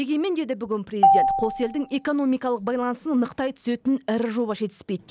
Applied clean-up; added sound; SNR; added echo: none; Marimba, xylophone; -2 dB; none.